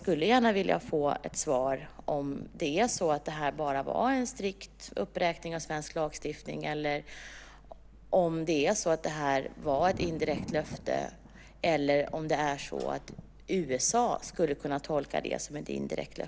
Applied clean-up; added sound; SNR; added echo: none; Thunder; 18 dB; none.